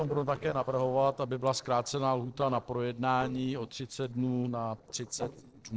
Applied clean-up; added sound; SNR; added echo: neural separator model SepFormer DNS4.